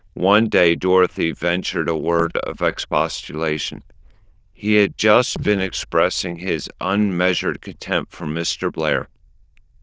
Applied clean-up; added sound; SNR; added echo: neural diffusion model UNIVERSE++.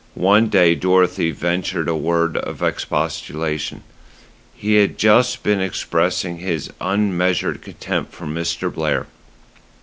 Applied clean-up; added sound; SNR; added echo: none; none; none; none.